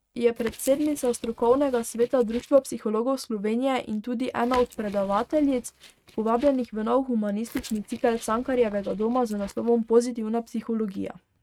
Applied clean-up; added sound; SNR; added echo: neural mask model RNNoise.